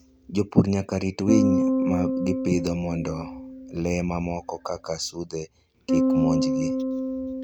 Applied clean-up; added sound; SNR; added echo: none; Bass guitar; 0 dB; none.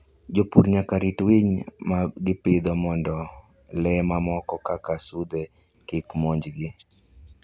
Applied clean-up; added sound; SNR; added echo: none; none; none; none.